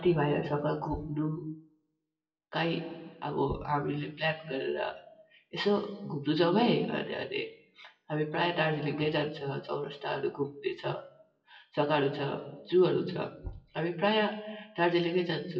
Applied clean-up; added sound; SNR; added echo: classical method WPE with log-MMSE.